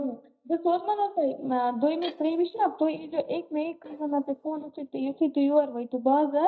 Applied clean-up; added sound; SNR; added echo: neural mask model DeepFilterNet 3.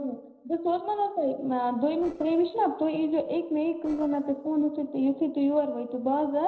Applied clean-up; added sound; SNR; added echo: neural separator model SepFormer DNS4.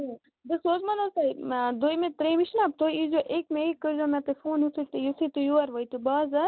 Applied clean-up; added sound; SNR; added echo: none; none; none; none.